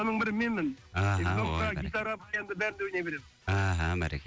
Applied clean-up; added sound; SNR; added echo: none; none; none; none.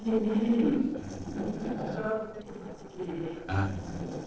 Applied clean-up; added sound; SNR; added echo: neural separator model SepFormer DNS4.